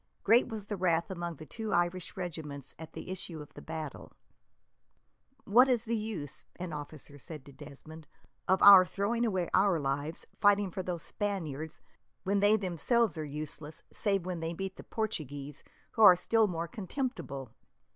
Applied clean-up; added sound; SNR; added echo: none; none; none; none.